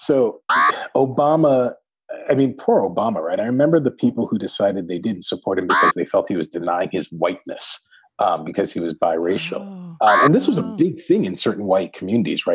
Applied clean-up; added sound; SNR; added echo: none; Alarm; 4 dB; none.